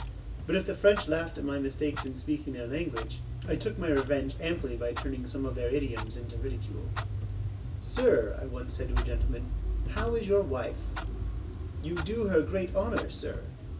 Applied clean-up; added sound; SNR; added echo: none; Clock; 3 dB; reverberation time 0.2 s.